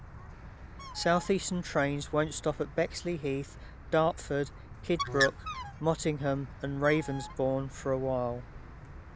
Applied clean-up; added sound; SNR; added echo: none; Bird; 10 dB; none.